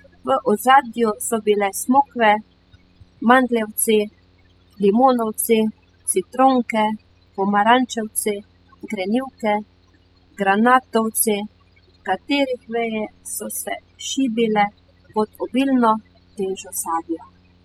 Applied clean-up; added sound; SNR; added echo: classical method spectral subtraction.